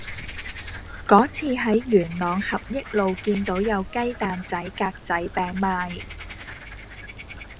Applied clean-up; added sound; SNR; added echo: none; Frog; 12 dB; none.